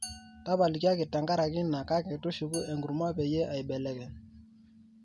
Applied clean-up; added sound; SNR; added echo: none; Glass; 19 dB; none.